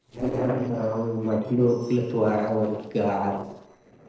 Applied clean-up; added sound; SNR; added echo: neural separator model SepFormer DNS4.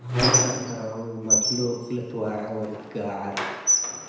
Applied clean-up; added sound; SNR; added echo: none; Squeak; -5 dB; reverberation time 1.0 s.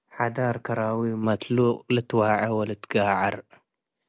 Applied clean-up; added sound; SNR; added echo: none; none; none; none.